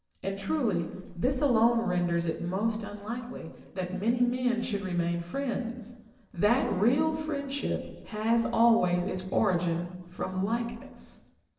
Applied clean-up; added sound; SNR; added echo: neural separator model SepFormer DNS4.